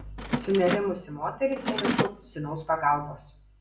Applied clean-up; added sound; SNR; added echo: none; Mechanisms; 4 dB; reverberation time 0.4 s.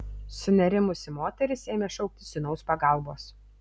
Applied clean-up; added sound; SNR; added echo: none; none; none; none.